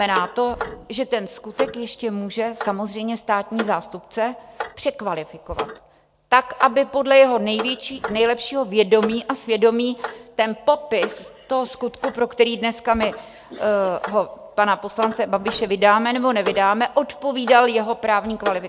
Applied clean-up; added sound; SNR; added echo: none; Clock; 13 dB; none.